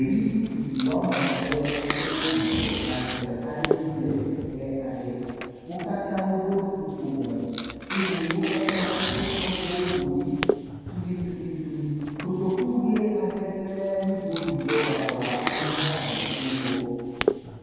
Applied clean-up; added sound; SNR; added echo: none; Tearing; 4 dB; reverberation time 2.1 s.